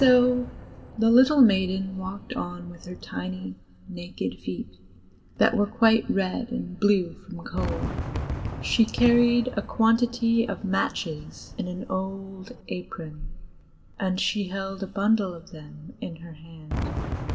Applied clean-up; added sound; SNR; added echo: none; Fireworks; 11 dB; reverberation time 1.4 s.